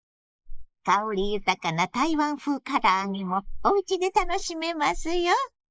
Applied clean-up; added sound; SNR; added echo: neural mask model Resemble Enhance denoiser.